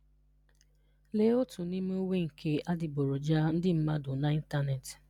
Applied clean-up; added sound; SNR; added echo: none; none; none; none.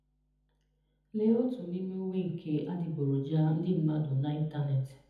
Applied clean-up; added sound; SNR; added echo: none; none; none; reverberation time 1.0 s.